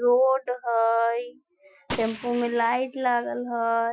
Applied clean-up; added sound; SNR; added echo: classical method Wiener filter.